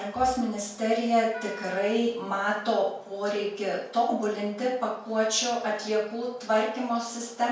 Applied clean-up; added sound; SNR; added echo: none; Wind instrument, woodwind instrument; 16 dB; reverberation time 0.5 s.